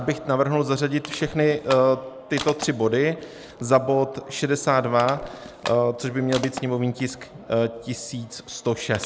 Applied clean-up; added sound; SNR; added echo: none; Crushing; 17 dB; none.